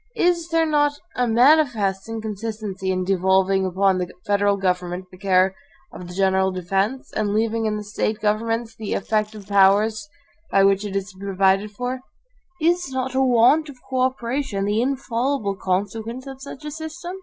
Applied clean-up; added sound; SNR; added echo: neural separator model SepFormer DNS4.